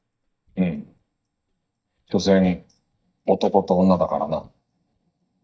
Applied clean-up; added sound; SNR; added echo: neural mask model DeepFilterNet 3.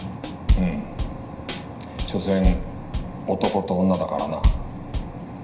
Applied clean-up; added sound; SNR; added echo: none; Drum kit; 0 dB; reverberation time 0.9 s.